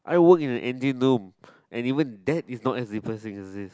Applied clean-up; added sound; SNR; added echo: none; none; none; none.